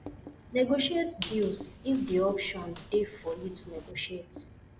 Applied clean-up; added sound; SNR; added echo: none; Writing + Squeak; 11 dB; none.